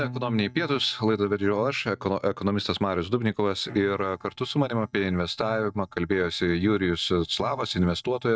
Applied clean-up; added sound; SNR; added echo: neural mask model DeepFilterNet 3.